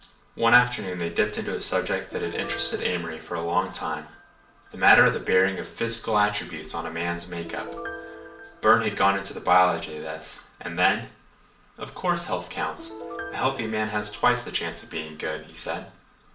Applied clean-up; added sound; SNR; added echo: none; Piano; 17 dB; reverberation time 0.4 s.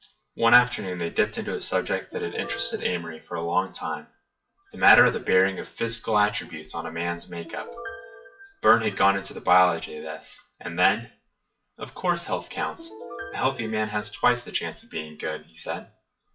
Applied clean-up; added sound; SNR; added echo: classical method WPE with log-MMSE.